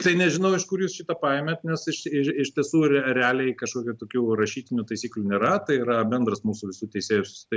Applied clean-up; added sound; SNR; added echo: none; none; none; none.